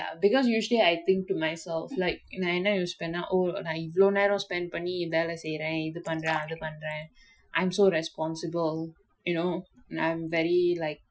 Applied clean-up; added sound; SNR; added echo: classical method Wiener filter.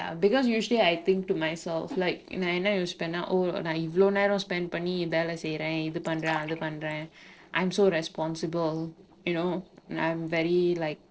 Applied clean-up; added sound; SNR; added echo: neural separator model SepFormer DNS4.